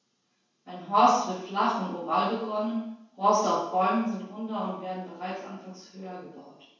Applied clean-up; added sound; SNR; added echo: none; none; none; reverberation time 0.6 s.